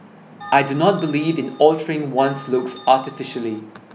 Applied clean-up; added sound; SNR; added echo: none; Bell; 19 dB; none.